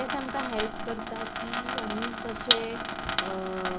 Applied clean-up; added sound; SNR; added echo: none; Sink (filling or washing) / Water tap, faucet; -5 dB; none.